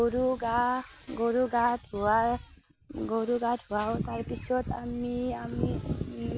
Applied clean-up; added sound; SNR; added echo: none; none; none; none.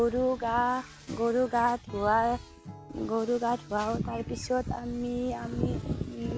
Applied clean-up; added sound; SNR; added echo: none; Acoustic guitar / Strum; 19 dB; none.